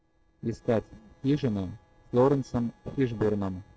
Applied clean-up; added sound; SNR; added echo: neural separator model SepFormer DNS4.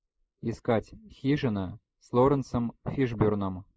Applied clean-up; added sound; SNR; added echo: neural mask model Resemble Enhance denoiser.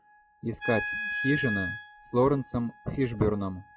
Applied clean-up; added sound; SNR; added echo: classical method log-MMSE.